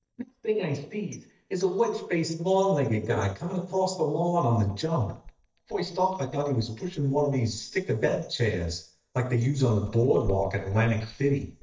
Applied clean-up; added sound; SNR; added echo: neural mask model DeepFilterNet 3.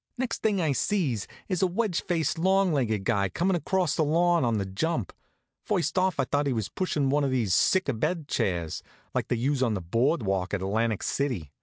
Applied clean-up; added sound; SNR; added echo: none; none; none; none.